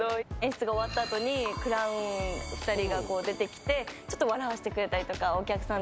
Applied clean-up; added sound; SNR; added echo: none; none; none; none.